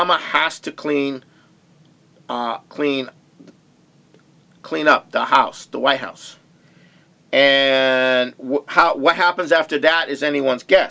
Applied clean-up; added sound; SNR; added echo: none; none; none; none.